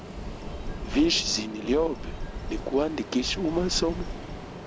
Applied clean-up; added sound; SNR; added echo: none; Ocean + Telephone; 7 dB; none.